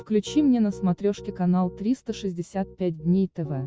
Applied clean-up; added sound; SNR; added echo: none; Piano; 18 dB; none.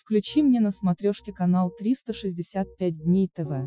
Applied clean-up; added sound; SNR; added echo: classical method Wiener filter.